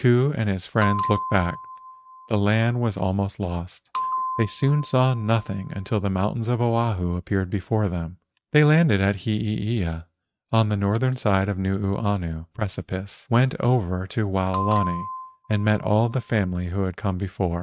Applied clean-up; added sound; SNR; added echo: neural mask model RNNoise.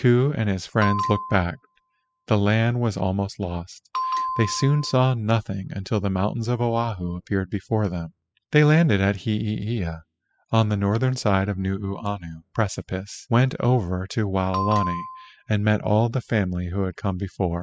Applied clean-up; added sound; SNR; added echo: classical method spectral subtraction.